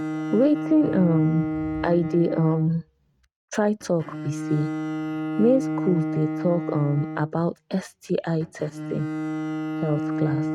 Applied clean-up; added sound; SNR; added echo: neural mask model RNNoise.